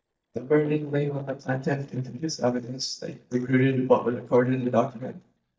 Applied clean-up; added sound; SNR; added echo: neural mask model DeepFilterNet 3.